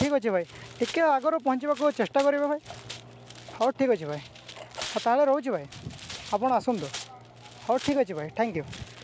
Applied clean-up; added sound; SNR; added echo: none; Tearing; 17 dB; none.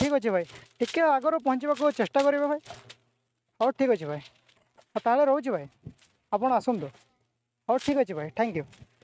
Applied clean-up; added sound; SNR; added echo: neural mask model RNNoise.